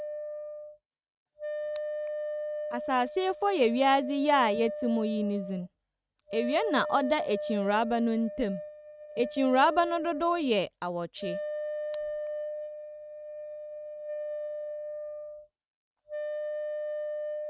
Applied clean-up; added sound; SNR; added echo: neural mask model RNNoise.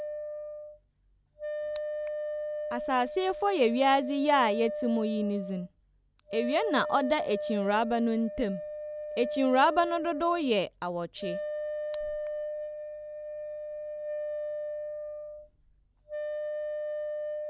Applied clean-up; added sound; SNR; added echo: none; Wind instrument, woodwind instrument; 5 dB; none.